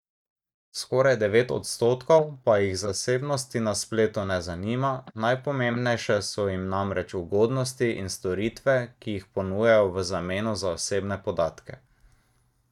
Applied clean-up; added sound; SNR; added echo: neural mask model DeepFilterNet 3.